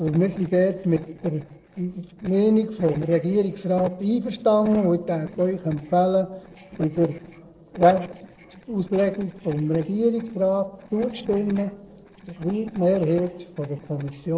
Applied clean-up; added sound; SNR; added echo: neural separator model SepFormer DNS4.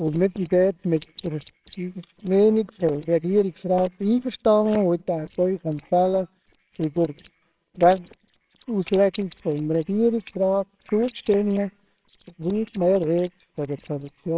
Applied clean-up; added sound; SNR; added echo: neural separator model SepFormer WHAMR!.